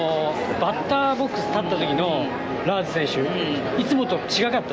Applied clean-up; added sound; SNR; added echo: none; none; none; none.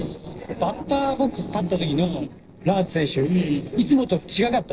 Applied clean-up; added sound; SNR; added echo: neural separator model SepFormer DNS4.